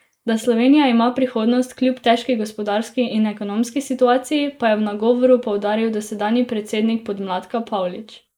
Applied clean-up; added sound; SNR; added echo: neural mask model Resemble Enhance denoiser.